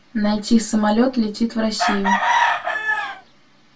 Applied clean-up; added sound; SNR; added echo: none; Chicken, rooster; 0 dB; reverberation time 0.1 s.